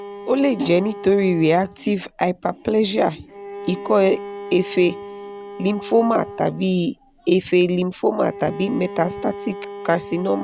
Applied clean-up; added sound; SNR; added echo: none; Bowed string instrument; 15 dB; none.